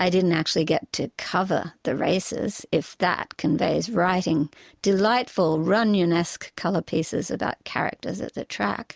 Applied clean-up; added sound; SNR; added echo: none; none; none; none.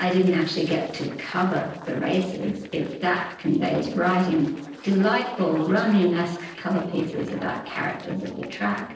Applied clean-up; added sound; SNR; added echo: neural separator model SepFormer DNS4.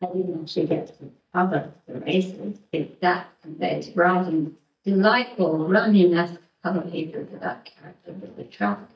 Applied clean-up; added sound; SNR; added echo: neural mask model DeepFilterNet 3.